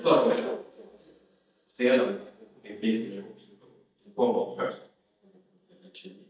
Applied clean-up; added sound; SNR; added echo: neural mask model DeepFilterNet 3.